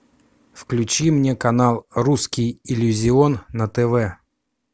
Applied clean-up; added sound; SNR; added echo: none; none; none; none.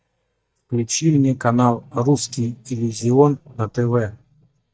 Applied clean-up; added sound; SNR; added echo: neural mask model DeepFilterNet 3.